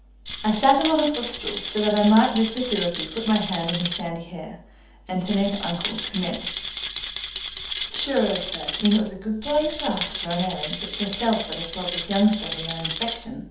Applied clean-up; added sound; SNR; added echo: none; Rattle; 0 dB; reverberation time 0.6 s.